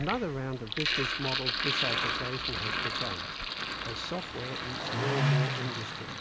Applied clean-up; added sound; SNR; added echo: none; Engine starting + Sink (filling or washing); -5 dB; none.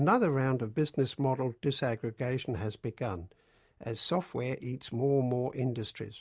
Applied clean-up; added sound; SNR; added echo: none; none; none; none.